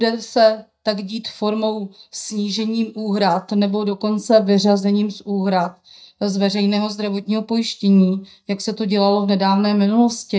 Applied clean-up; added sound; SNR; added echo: neural mask model DeepFilterNet 3.